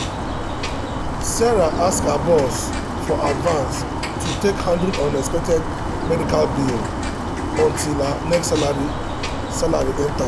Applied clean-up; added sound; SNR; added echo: none; Bird; 2 dB; none.